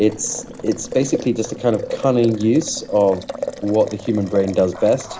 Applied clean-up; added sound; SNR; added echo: none; Boiling; 12 dB; none.